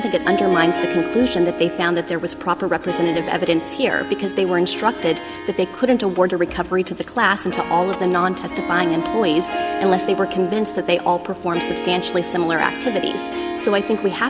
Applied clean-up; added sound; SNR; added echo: none; Harp; 7 dB; none.